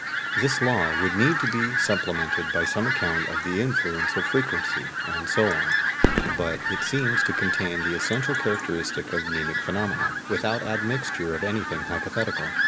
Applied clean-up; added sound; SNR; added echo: none; Fowl + Fireworks; -2 dB; none.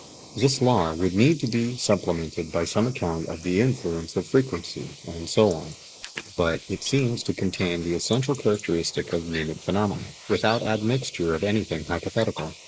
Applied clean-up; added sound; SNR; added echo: neural mask model Resemble Enhance denoiser.